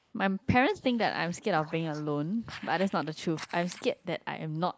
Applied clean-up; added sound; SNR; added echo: neural mask model Resemble Enhance denoiser.